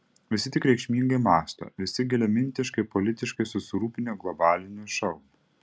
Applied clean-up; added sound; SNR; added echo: none; none; none; none.